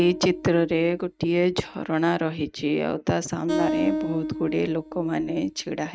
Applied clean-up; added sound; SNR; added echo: neural mask model RNNoise.